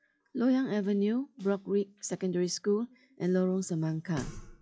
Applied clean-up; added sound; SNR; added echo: classical method log-MMSE.